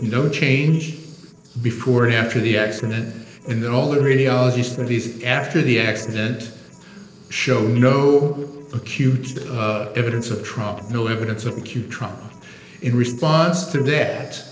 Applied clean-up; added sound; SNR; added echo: neural separator model SepFormer DNS4.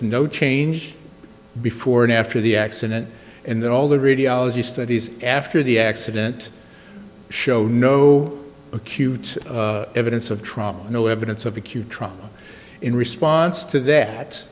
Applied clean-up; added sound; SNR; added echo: none; none; none; none.